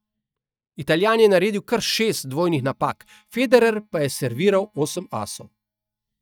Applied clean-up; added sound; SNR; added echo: neural mask model DeepFilterNet 3.